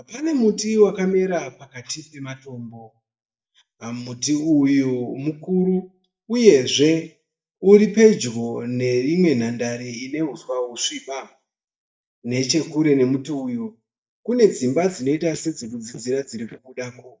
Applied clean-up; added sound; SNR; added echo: neural mask model DeepFilterNet 3.